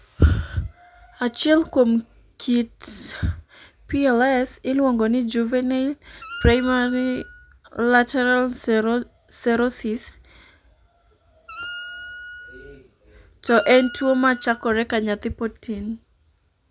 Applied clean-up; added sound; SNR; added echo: none; Wind instrument, woodwind instrument; 15 dB; none.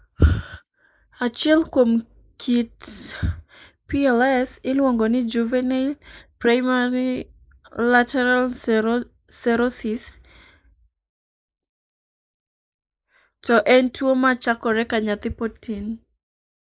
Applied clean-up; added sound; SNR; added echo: neural mask model Resemble Enhance denoiser.